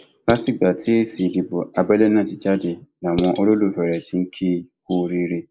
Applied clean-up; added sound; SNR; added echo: neural mask model Resemble Enhance denoiser.